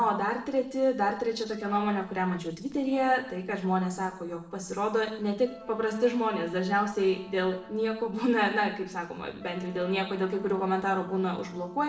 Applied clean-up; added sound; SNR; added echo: neural separator model SepFormer DNS4.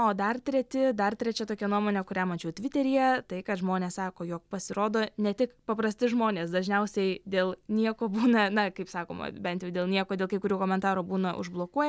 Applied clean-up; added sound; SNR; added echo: none; none; none; none.